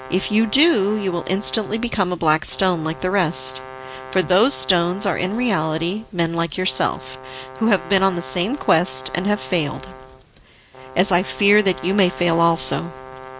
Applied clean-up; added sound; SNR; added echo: none; Brass instrument; 16 dB; none.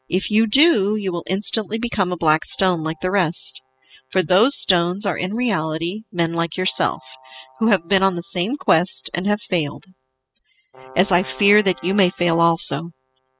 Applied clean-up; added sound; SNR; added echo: classical method spectral subtraction.